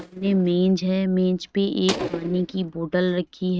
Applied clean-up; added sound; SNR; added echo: neural mask model RNNoise.